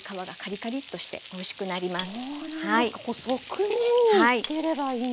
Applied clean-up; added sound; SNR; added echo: none; Cutlery, silverware; 9 dB; none.